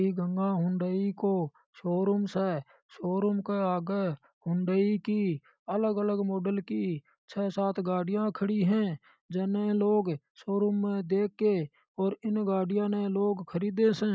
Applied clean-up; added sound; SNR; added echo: none; none; none; none.